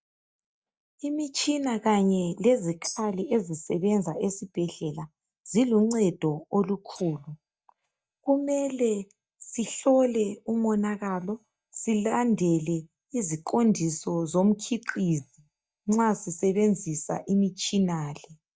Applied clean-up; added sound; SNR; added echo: neural mask model DeepFilterNet 3.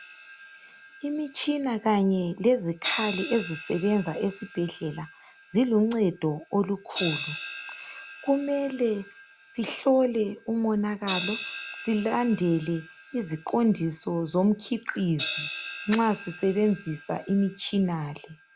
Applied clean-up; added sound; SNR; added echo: none; Crash cymbal; 11 dB; none.